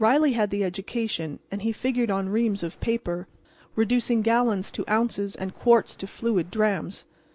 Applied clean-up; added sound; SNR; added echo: none; Cricket; 19 dB; none.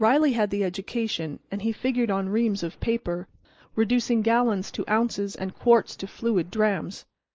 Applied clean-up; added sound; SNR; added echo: neural mask model Resemble Enhance denoiser.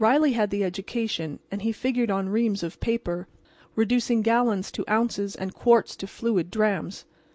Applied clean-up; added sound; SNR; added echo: none; none; none; none.